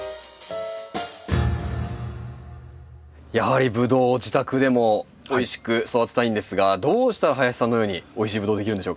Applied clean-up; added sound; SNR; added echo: none; none; none; none.